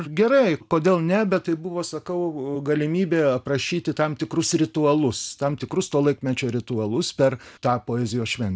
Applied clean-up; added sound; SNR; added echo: none; none; none; none.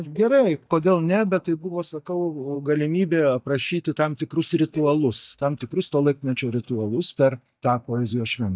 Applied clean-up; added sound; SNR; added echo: neural mask model DeepFilterNet 3.